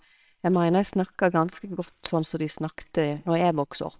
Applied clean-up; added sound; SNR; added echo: neural separator model SepFormer WHAMR!.